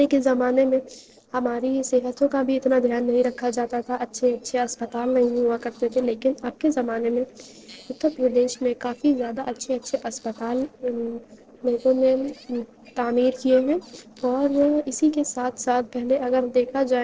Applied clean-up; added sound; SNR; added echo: neural separator model SepFormer DNS4.